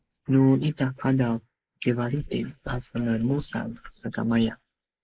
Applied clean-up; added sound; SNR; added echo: neural mask model Resemble Enhance denoiser.